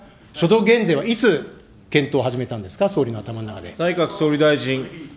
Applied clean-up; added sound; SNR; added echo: none; none; none; none.